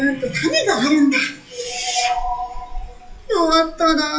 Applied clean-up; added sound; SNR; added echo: classical method WPE with log-MMSE.